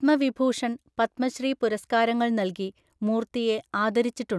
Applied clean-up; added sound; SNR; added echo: none; none; none; none.